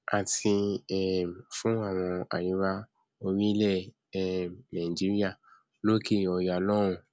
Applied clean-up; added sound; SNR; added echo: none; none; none; none.